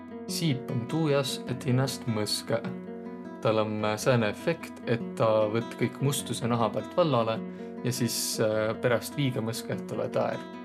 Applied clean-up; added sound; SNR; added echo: none; Plucked string instrument; 10 dB; none.